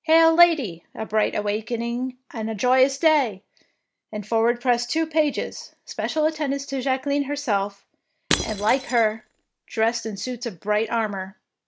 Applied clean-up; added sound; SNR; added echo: none; Shatter / Crushing; 8 dB; none.